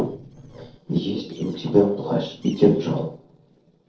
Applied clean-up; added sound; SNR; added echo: neural separator model SepFormer DNS4.